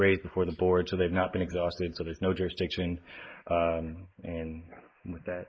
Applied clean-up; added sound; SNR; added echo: neural mask model Resemble Enhance denoiser.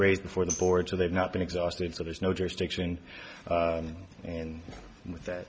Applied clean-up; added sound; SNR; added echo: none; Tambourine; 12 dB; none.